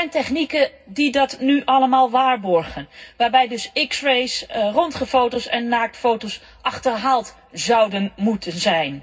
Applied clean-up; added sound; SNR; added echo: none; none; none; reverberation time 0.4 s.